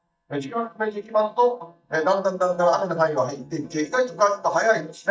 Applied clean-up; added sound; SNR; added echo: neural mask model DeepFilterNet 3.